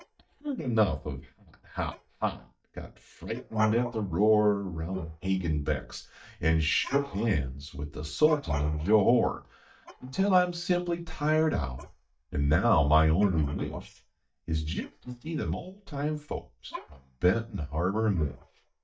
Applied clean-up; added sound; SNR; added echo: neural mask model DeepFilterNet 3.